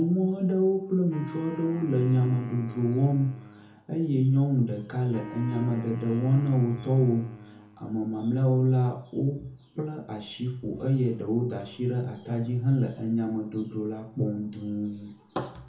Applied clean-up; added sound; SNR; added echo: none; Wind instrument, woodwind instrument; 17 dB; reverberation time 0.6 s.